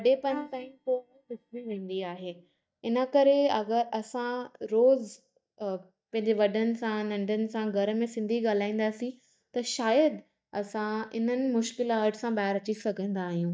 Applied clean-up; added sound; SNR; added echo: neural mask model DeepFilterNet 3.